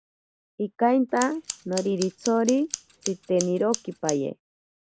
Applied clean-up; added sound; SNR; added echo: none; Scissors; 11 dB; none.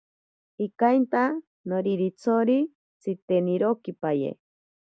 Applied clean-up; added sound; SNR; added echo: none; none; none; none.